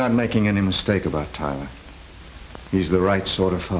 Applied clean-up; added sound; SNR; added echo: none; none; none; none.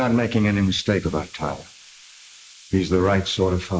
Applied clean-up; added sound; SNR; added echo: neural mask model Resemble Enhance denoiser.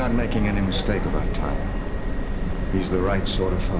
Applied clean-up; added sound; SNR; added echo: none; Subway, metro, underground; -3 dB; none.